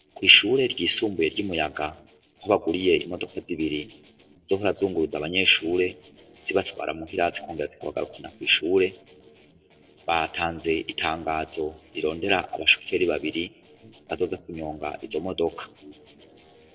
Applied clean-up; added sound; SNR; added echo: neural separator model SepFormer DNS4.